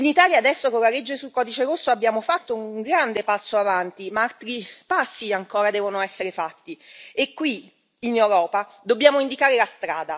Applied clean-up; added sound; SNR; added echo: none; none; none; none.